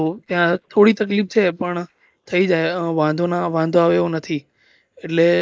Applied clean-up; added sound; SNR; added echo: neural mask model Resemble Enhance denoiser.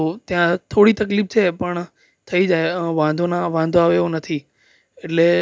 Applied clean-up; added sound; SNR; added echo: none; none; none; none.